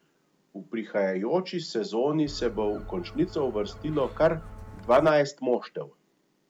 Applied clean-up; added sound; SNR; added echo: none; Gull, seagull; 15 dB; none.